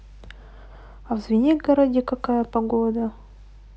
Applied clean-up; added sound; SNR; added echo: none; none; none; none.